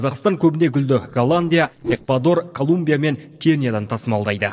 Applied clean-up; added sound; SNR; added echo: neural separator model SepFormer DNS4.